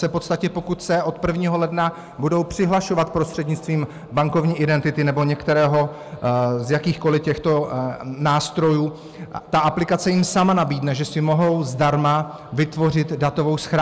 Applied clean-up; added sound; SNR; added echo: none; none; none; none.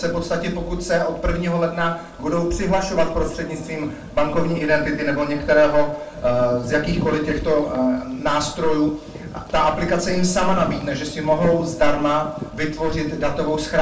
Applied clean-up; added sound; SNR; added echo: none; Bird vocalization, bird call, bird song; 16 dB; reverberation time 0.4 s.